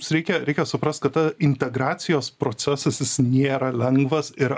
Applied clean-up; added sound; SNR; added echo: none; none; none; none.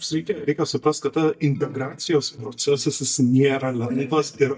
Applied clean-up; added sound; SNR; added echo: neural mask model DeepFilterNet 3.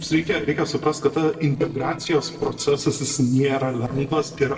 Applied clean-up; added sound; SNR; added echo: neural separator model SepFormer DNS4.